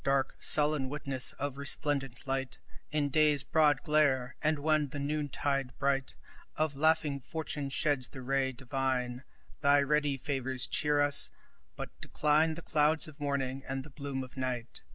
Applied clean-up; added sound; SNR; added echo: none; none; none; none.